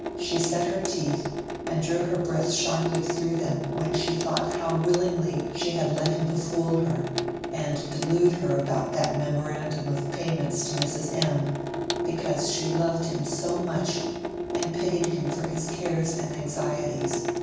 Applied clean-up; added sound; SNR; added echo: none; Sink (filling or washing) / Water tap, faucet; 4 dB; reverberation time 1.2 s.